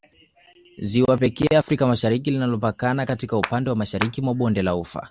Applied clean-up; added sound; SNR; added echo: none; Clapping; 8 dB; none.